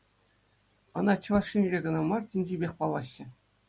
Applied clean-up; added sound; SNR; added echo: none; none; none; none.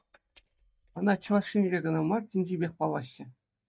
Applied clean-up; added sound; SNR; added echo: neural mask model DeepFilterNet 3.